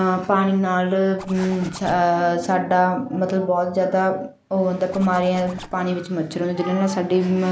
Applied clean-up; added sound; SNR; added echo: none; Zipper (clothing); 20 dB; none.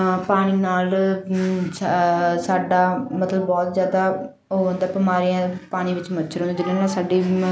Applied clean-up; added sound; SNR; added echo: none; none; none; none.